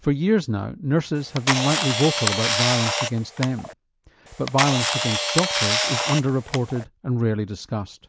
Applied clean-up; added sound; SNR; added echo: none; Camera; 1 dB; none.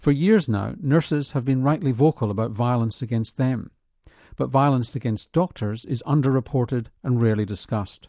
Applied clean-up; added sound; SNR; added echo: none; none; none; none.